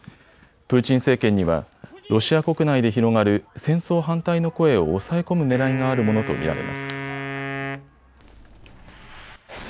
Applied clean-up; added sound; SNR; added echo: none; Wind instrument, woodwind instrument; 10 dB; none.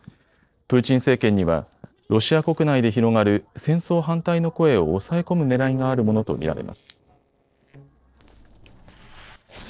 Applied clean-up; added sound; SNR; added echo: neural separator model SepFormer DNS4.